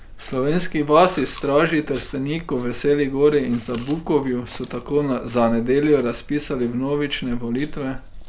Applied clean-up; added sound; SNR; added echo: none; Chewing, mastication; 13 dB; none.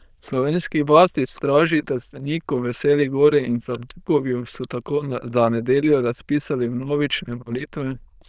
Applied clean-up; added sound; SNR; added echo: neural diffusion model UNIVERSE++.